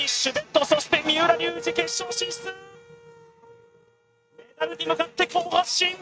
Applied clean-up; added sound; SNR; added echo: neural mask model RNNoise.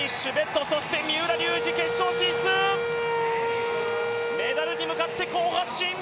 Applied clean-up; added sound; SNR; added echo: none; Wind instrument, woodwind instrument; 2 dB; none.